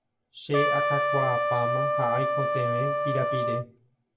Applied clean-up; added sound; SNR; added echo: none; Trumpet; -5 dB; reverberation time 0.2 s.